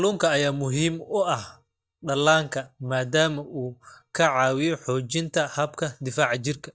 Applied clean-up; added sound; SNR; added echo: neural mask model DeepFilterNet 3.